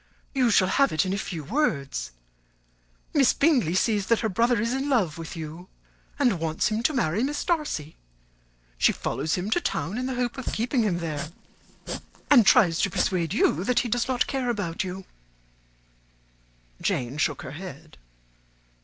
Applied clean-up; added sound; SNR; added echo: neural separator model SepFormer DNS4.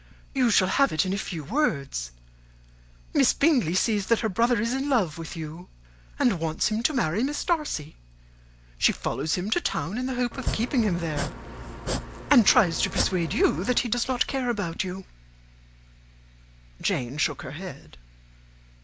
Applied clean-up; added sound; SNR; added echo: none; Domestic sounds, home sounds; 6 dB; none.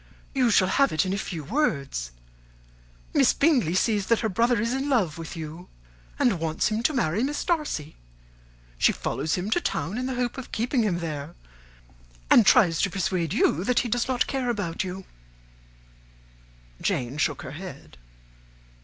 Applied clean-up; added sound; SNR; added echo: none; none; none; none.